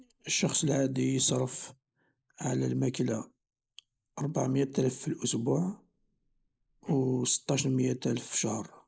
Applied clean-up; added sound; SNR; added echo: neural mask model Resemble Enhance denoiser.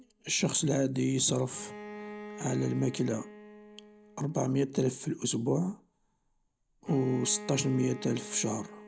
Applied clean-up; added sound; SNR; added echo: none; Bowed string instrument; 16 dB; none.